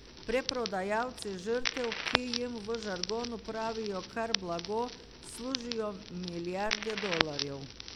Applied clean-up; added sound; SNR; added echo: none; Crackle; 3 dB; none.